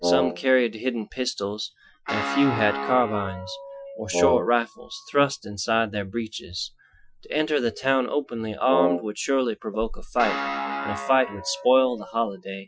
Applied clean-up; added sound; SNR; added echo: classical method Wiener filter.